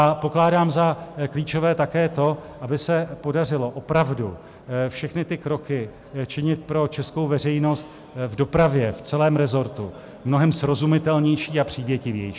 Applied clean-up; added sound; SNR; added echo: none; none; none; none.